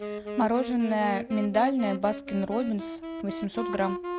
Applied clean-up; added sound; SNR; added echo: none; Wind instrument, woodwind instrument; 7 dB; none.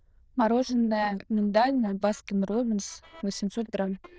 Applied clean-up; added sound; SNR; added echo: neural diffusion model UNIVERSE++.